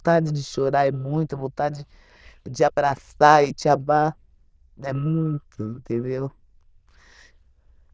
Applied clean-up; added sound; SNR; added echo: neural diffusion model UNIVERSE++.